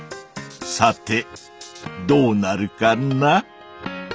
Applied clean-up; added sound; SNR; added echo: none; none; none; none.